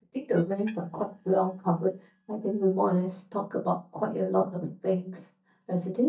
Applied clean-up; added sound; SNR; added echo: neural mask model DeepFilterNet 3.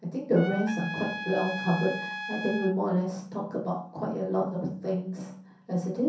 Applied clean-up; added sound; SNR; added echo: none; Trumpet; 8 dB; reverberation time 0.6 s.